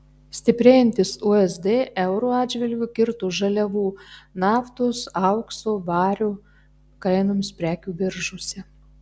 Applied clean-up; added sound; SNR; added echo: none; none; none; none.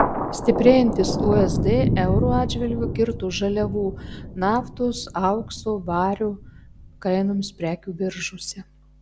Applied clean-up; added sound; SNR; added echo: none; Thunder; 4 dB; none.